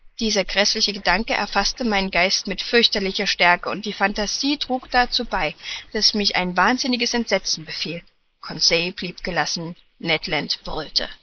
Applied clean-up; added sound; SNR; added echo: neural mask model Resemble Enhance denoiser.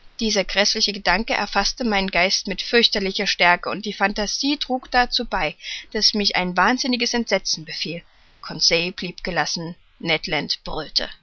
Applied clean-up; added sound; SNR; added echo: none; none; none; none.